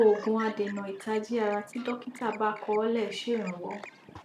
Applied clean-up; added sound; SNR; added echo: none; Chirp, tweet; 18 dB; none.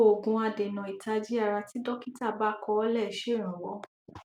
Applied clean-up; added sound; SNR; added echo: none; none; none; none.